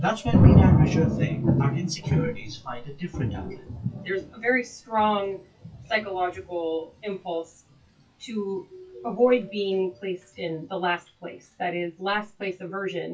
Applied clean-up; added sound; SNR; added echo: classical method WPE with log-MMSE.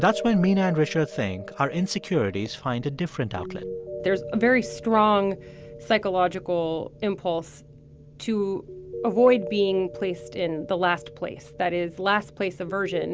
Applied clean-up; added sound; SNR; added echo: none; none; none; none.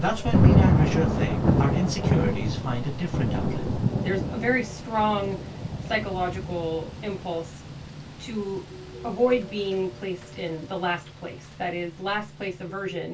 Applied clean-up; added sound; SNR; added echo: none; Thunder / Rain; -1 dB; reverberation time 0.2 s.